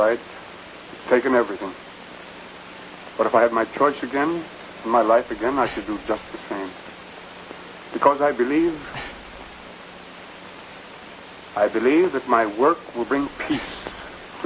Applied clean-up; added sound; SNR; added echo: none; Breathing; 17 dB; none.